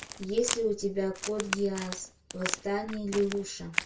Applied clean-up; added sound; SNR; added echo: none; Crack; 6 dB; reverberation time 0.2 s.